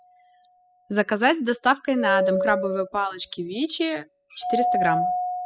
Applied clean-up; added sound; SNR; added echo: classical method spectral subtraction.